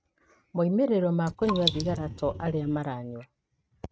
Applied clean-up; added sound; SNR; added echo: neural mask model RNNoise.